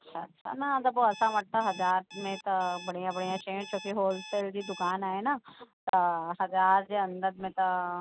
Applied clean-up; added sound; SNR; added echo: none; Alarm; 17 dB; none.